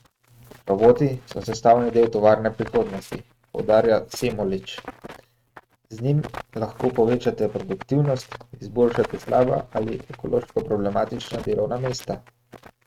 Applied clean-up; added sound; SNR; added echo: neural mask model RNNoise.